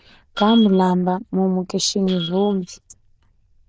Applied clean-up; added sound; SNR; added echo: neural diffusion model UNIVERSE++.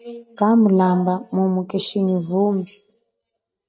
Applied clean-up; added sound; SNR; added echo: neural mask model DeepFilterNet 3.